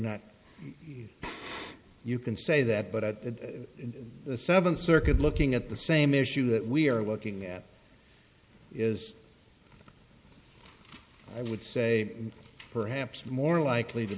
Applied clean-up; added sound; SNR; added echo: none; none; none; none.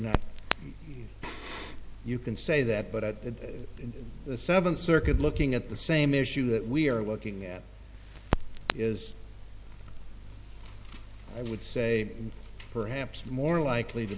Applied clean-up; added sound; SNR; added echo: none; Crackle; 7 dB; none.